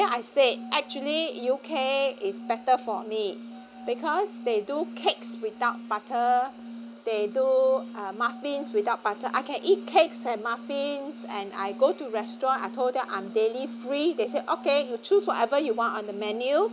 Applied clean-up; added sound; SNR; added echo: none; Glass; 15 dB; none.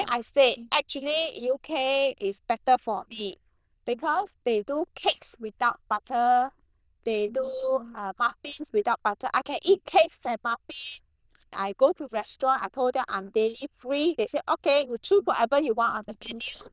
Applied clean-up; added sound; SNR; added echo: neural diffusion model UNIVERSE++.